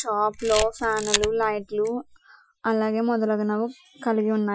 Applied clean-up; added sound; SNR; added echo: classical method Wiener filter.